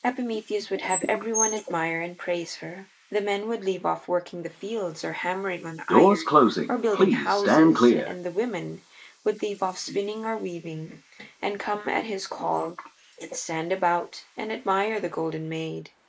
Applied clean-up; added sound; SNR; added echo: neural mask model Resemble Enhance denoiser.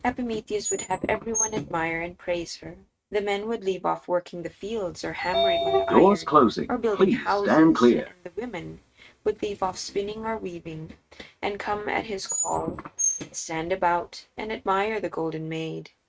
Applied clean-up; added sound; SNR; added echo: neural mask model RNNoise.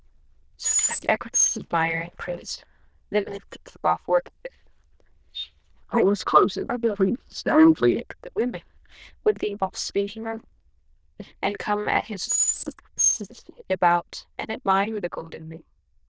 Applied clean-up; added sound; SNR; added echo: neural diffusion model UNIVERSE++.